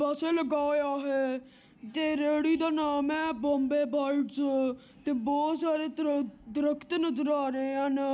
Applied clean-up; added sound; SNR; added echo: none; none; none; none.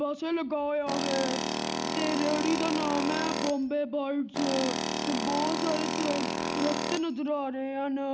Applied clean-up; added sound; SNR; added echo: none; Tools; 1 dB; none.